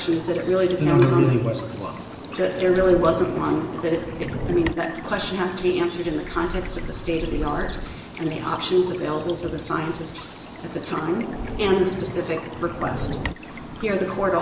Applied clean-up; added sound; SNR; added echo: none; Stream / Bird vocalization, bird call, bird song; 9 dB; reverberation time 1.2 s.